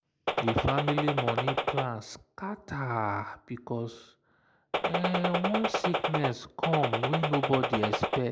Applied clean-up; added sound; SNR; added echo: none; Gunshot, gunfire; -3 dB; none.